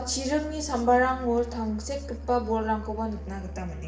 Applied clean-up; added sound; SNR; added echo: none; Musical instrument; 10 dB; reverberation time 0.6 s.